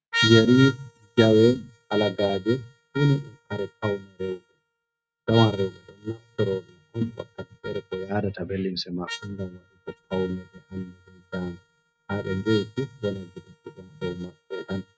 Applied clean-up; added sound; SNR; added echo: neural mask model RNNoise.